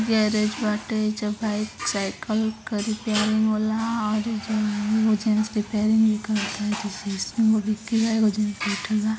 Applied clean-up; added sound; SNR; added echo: none; none; none; none.